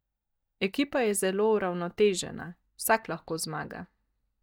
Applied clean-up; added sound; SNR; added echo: neural mask model DeepFilterNet 3.